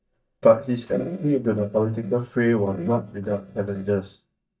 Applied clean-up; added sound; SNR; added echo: neural mask model DeepFilterNet 3.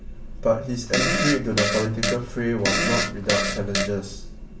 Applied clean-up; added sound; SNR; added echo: none; Fart; -1 dB; reverberation time 0.3 s.